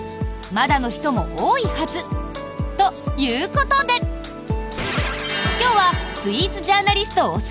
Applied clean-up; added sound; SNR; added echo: none; none; none; none.